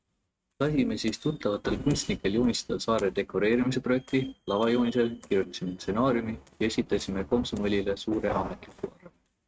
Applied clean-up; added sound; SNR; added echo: neural mask model RNNoise.